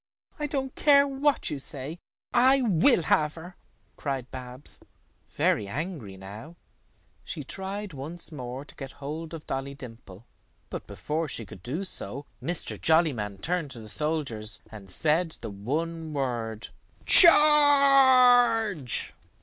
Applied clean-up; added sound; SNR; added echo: none; none; none; none.